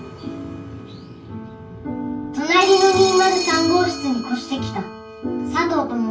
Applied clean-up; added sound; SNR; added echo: none; Telephone; 12 dB; reverberation time 0.3 s.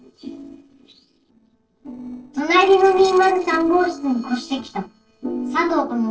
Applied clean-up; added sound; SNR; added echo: neural separator model SepFormer DNS4.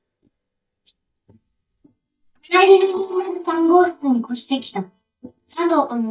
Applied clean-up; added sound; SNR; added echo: neural mask model DeepFilterNet 3.